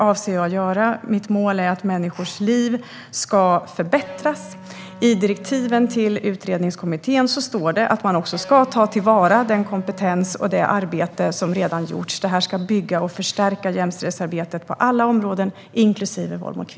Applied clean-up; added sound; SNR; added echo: none; Electric guitar; 16 dB; none.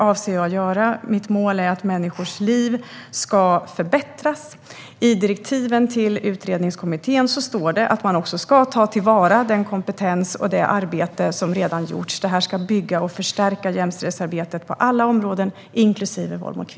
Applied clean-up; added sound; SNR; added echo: none; none; none; none.